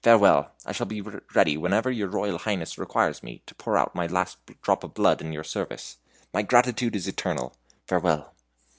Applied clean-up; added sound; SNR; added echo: none; none; none; none.